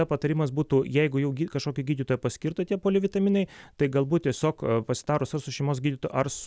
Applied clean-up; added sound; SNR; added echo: none; none; none; none.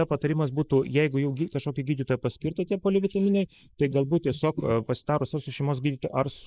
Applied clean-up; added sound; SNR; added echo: neural mask model Resemble Enhance denoiser.